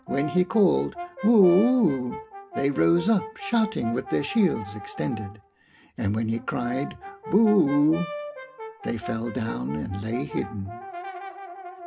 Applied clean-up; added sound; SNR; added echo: none; Brass instrument; 12 dB; reverberation time 0.3 s.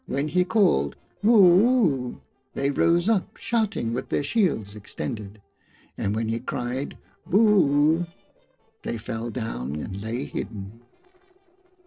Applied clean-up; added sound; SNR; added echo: neural separator model SepFormer DNS4.